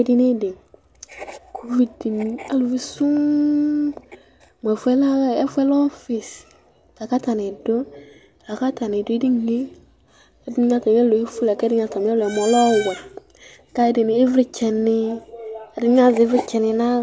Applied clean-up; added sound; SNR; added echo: none; none; none; none.